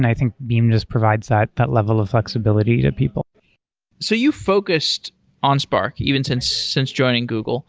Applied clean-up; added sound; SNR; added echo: none; none; none; none.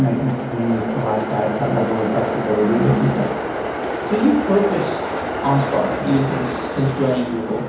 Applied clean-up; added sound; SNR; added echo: none; Train; 4 dB; reverberation time 1.2 s.